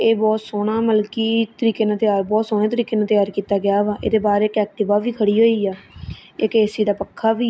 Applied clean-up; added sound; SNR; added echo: none; none; none; none.